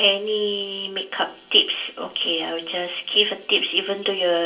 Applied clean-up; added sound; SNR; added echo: none; none; none; reverberation time 0.2 s.